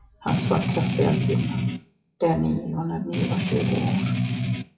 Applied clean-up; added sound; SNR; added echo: classical method WPE with log-MMSE.